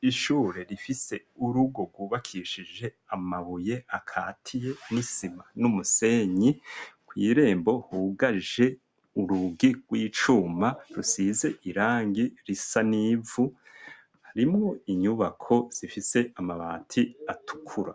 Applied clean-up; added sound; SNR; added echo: none; none; none; none.